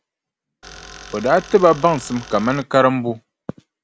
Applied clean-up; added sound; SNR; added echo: none; Tools; 18 dB; none.